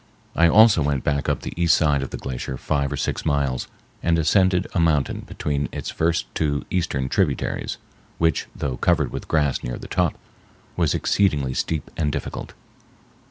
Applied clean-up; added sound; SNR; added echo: none; none; none; none.